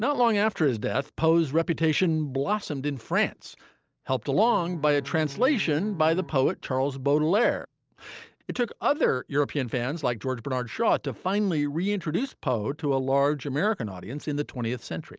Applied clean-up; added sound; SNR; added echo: neural separator model SepFormer DNS4.